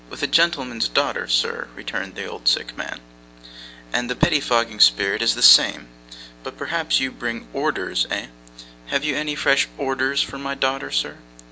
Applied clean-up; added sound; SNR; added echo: none; none; none; none.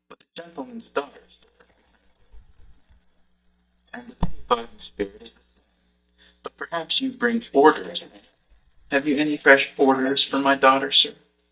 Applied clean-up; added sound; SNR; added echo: neural mask model DeepFilterNet 3.